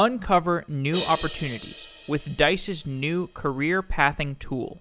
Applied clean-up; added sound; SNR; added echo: none; Crash cymbal; 13 dB; none.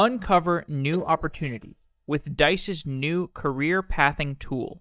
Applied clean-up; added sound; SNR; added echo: neural mask model DeepFilterNet 3.